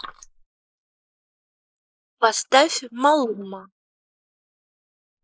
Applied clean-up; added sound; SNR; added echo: neural mask model Resemble Enhance denoiser.